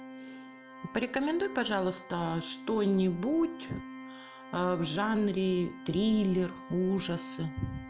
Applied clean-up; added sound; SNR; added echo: none; Organ; 14 dB; none.